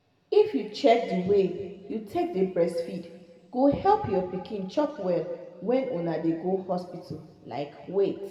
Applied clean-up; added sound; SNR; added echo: none; none; none; reverberation time 1.6 s.